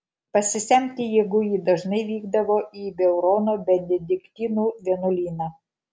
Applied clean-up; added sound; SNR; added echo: none; none; none; none.